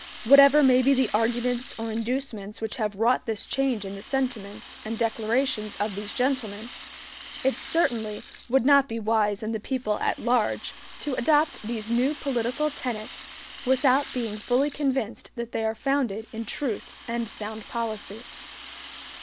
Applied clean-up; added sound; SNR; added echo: none; Rattle (instrument); 18 dB; none.